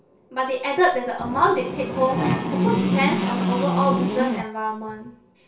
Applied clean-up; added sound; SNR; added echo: none; Buzz; -1 dB; reverberation time 0.3 s.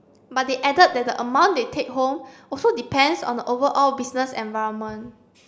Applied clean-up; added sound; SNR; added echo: none; none; none; none.